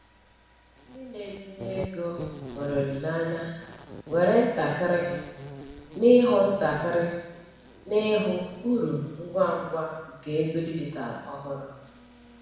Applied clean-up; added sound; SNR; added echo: none; Insect; 17 dB; reverberation time 1.1 s.